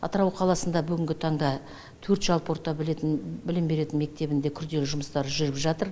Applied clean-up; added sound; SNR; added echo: none; none; none; none.